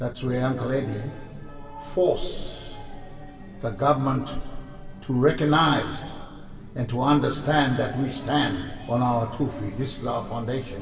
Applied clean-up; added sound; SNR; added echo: none; none; none; reverberation time 2.4 s.